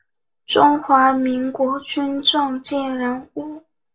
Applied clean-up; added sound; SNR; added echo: none; none; none; reverberation time 0.2 s.